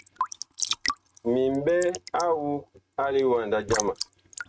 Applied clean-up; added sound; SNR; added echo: neural mask model RNNoise.